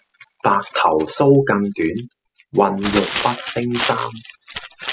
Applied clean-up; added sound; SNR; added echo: classical method spectral subtraction.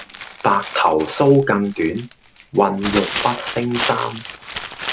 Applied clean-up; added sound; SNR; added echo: none; Crumpling, crinkling; 10 dB; none.